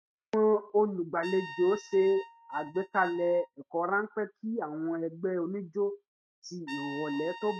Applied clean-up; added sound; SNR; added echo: neural mask model RNNoise.